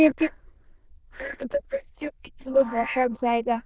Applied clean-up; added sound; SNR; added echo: neural diffusion model UNIVERSE++.